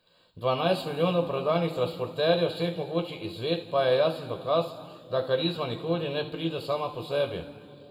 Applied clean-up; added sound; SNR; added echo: none; none; none; reverberation time 2.2 s.